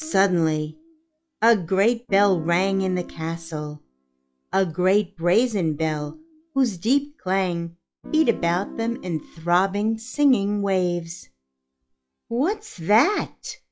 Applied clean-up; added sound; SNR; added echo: classical method log-MMSE.